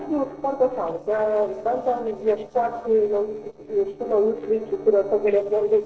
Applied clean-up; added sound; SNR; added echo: neural separator model SepFormer DNS4.